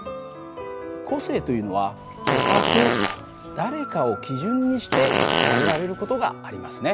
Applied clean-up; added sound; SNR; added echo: none; Fart; -4 dB; none.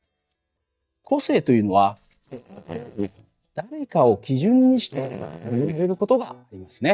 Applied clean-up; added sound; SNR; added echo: neural mask model DeepFilterNet 3.